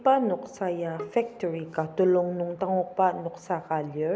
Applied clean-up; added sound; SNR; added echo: none; Bowed string instrument; 19 dB; none.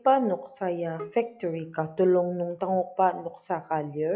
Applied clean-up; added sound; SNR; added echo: classical method log-MMSE.